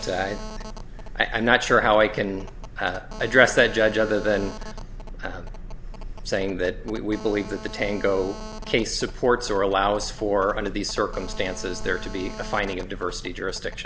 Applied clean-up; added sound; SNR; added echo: none; Telephone; 18 dB; none.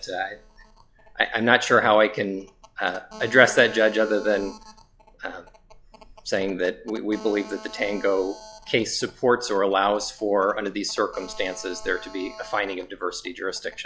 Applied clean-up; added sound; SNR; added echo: classical method log-MMSE.